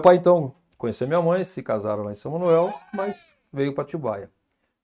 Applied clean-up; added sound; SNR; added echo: neural mask model RNNoise.